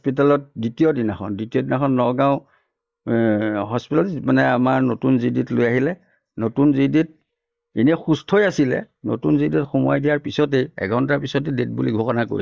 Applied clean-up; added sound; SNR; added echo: neural mask model DeepFilterNet 3.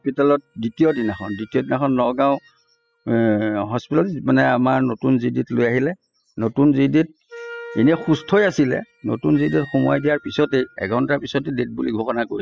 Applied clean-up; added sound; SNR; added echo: classical method spectral subtraction.